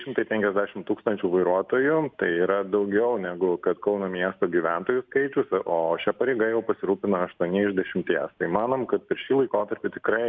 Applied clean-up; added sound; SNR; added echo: none; none; none; none.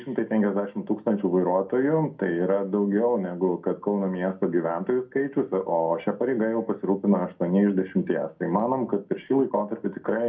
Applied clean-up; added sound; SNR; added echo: none; none; none; reverberation time 0.2 s.